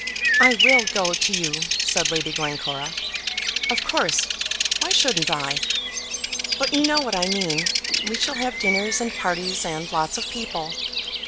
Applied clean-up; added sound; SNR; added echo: none; Bird vocalization, bird call, bird song; -2 dB; none.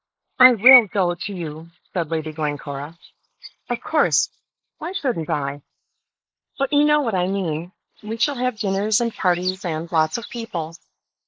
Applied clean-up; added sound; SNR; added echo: neural mask model Resemble Enhance denoiser.